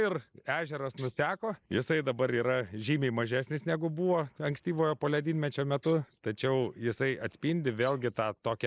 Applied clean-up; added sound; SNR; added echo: neural mask model Resemble Enhance denoiser.